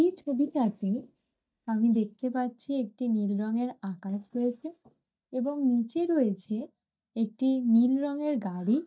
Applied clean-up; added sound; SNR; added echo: neural mask model DeepFilterNet 3.